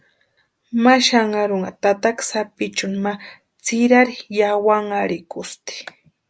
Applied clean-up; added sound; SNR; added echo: none; none; none; none.